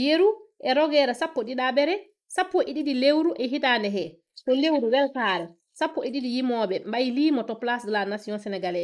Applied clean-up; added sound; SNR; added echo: neural mask model Resemble Enhance denoiser.